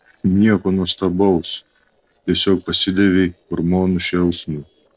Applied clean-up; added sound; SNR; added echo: neural separator model SepFormer DNS4.